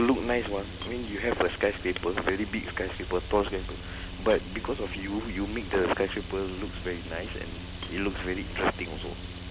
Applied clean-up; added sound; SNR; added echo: none; Camera + Mechanical fan; 8 dB; none.